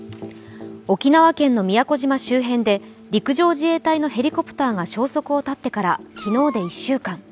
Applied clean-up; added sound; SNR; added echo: none; Meow; 18 dB; none.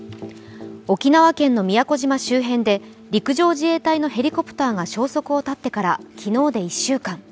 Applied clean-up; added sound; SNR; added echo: none; none; none; none.